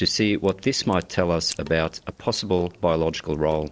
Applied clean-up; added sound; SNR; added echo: neural separator model SepFormer DNS4.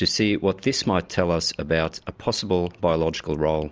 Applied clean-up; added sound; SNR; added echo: none; none; none; none.